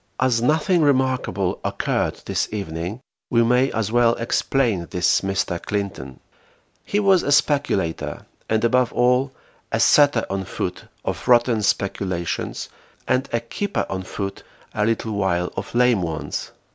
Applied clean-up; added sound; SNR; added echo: none; none; none; none.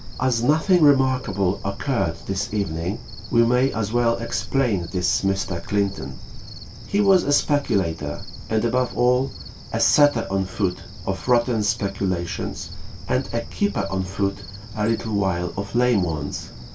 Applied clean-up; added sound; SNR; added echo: none; Cricket; 12 dB; reverberation time 0.2 s.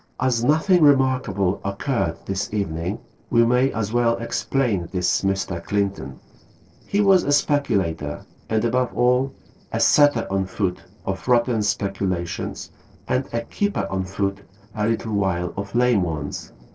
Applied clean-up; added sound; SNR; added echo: neural separator model SepFormer DNS4.